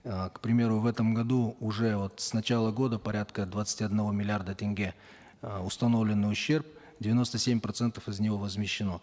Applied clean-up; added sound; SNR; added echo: none; none; none; none.